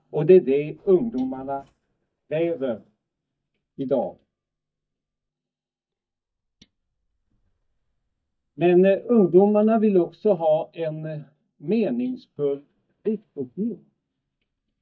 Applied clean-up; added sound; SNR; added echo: neural mask model DeepFilterNet 3.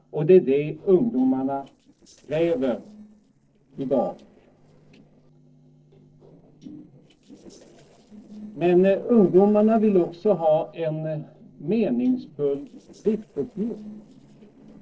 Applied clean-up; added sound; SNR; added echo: neural separator model SepFormer DNS4.